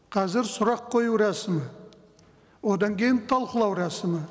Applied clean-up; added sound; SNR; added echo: none; none; none; none.